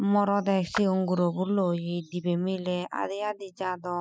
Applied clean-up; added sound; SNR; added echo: classical method spectral subtraction.